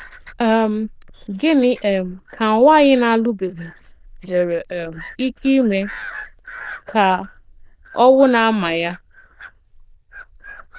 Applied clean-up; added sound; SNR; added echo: neural diffusion model UNIVERSE++.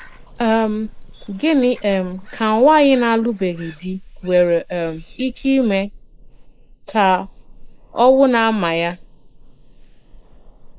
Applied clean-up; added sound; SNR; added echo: neural mask model Resemble Enhance denoiser.